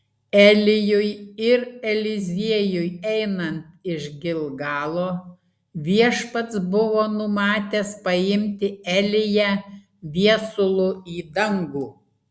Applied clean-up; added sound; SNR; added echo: none; none; none; none.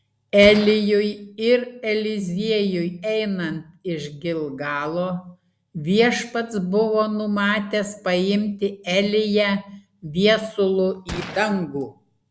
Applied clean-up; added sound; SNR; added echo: none; Gunshot, gunfire; 15 dB; none.